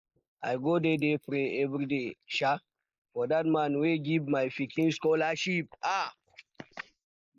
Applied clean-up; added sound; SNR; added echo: neural mask model Resemble Enhance denoiser.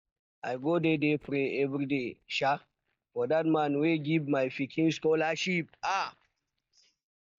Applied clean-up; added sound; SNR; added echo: neural mask model DeepFilterNet 3.